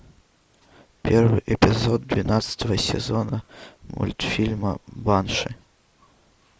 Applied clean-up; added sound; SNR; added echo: none; none; none; none.